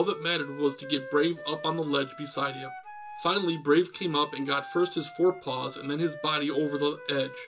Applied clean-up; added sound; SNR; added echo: none; Wind instrument, woodwind instrument; 15 dB; reverberation time 0.2 s.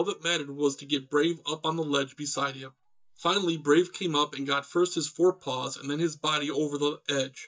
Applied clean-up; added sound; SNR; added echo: neural mask model DeepFilterNet 3.